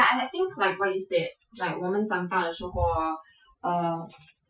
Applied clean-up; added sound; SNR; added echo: classical method Wiener filter.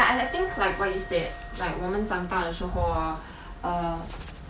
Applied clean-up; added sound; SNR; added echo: none; Musical instrument; 14 dB; none.